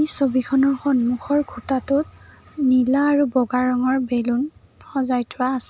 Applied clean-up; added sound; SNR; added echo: none; none; none; none.